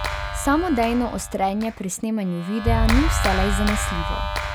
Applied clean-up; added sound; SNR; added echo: none; Clapping; 0 dB; none.